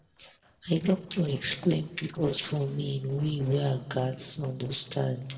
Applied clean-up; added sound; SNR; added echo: neural separator model SepFormer DNS4.